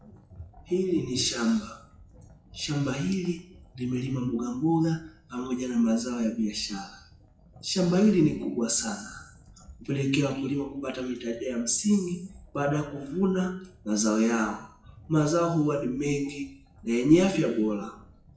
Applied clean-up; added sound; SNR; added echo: classical method WPE with log-MMSE.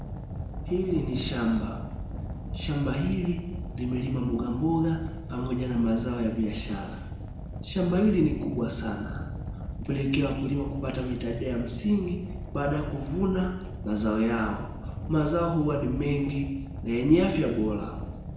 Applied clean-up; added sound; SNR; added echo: none; Fire; 8 dB; reverberation time 1.0 s.